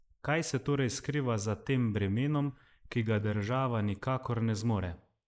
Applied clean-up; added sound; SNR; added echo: neural mask model Resemble Enhance denoiser.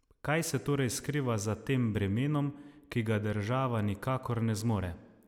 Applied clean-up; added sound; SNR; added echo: none; none; none; none.